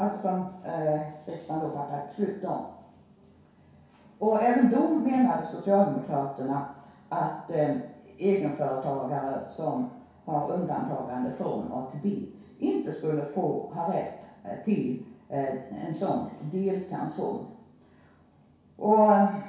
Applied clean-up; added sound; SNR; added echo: none; none; none; reverberation time 0.6 s.